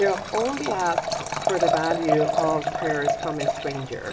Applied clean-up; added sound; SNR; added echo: none; Liquid; 0 dB; reverberation time 1.2 s.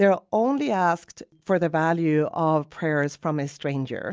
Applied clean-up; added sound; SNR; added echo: none; none; none; none.